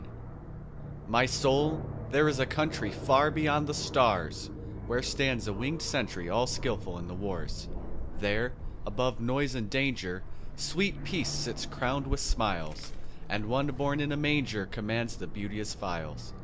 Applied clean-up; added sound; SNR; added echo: none; Aircraft; 5 dB; none.